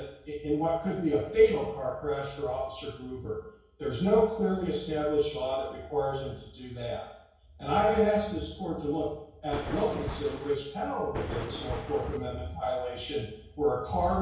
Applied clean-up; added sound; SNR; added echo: none; Thunder; 7 dB; reverberation time 0.6 s.